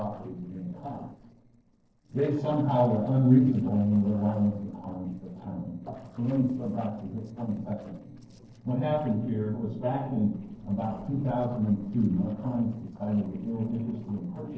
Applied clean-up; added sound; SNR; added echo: neural separator model SepFormer DNS4.